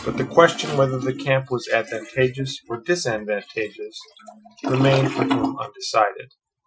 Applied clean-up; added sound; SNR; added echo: classical method Wiener filter.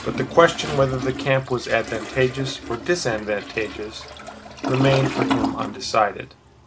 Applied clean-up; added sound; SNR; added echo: none; Toilet flush; 7 dB; none.